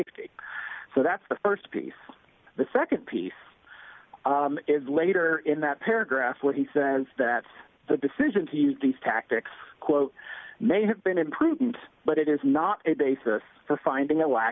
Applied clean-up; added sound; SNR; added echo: none; none; none; none.